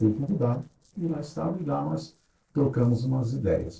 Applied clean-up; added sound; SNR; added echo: neural separator model SepFormer DNS4.